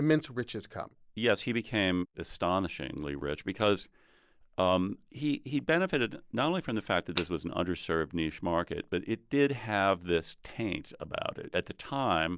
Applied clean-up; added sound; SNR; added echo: neural mask model Resemble Enhance denoiser.